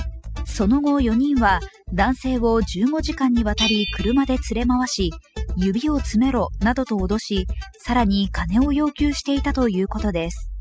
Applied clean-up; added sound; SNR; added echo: classical method spectral subtraction.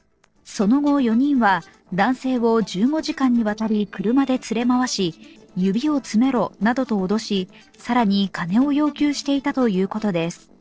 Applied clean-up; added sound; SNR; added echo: neural separator model SepFormer DNS4.